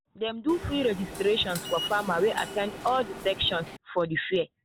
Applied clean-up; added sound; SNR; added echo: none; Subway, metro, underground; 11 dB; none.